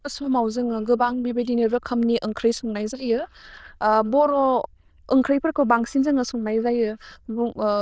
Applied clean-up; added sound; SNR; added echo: neural diffusion model UNIVERSE++.